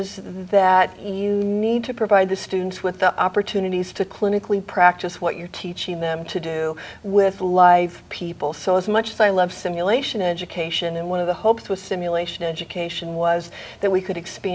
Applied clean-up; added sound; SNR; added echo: none; none; none; none.